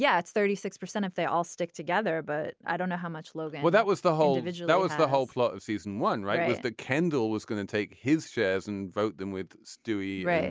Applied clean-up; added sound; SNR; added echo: none; none; none; none.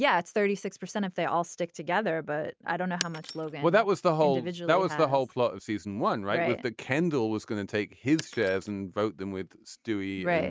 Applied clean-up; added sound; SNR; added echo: neural mask model RNNoise.